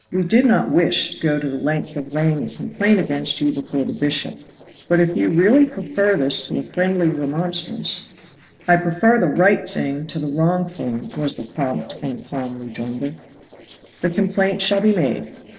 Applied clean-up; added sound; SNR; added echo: neural separator model SepFormer DNS4.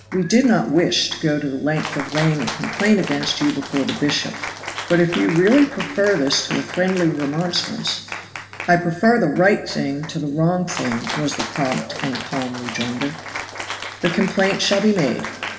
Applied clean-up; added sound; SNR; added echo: none; Cheering; 10 dB; reverberation time 2.9 s.